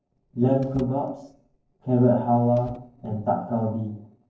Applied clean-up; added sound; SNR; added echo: neural separator model SepFormer DNS4.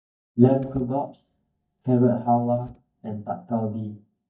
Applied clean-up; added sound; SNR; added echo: neural mask model DeepFilterNet 3.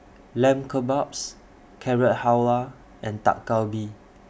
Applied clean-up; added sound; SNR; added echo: none; none; none; none.